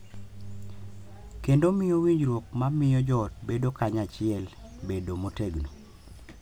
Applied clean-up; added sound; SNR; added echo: none; none; none; none.